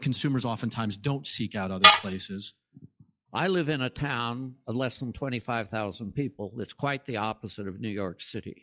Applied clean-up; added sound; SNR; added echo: classical method log-MMSE.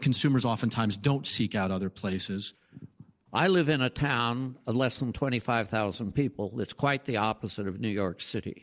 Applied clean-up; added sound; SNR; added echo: none; none; none; none.